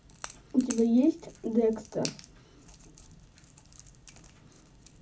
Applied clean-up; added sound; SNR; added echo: none; Crack / Crackle; 17 dB; reverberation time 0.4 s.